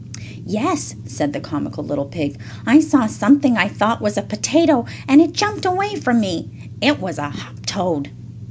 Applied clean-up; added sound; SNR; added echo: none; none; none; none.